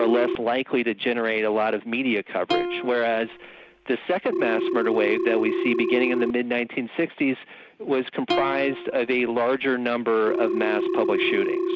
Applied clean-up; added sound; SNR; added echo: none; Plucked string instrument + Telephone; 4 dB; none.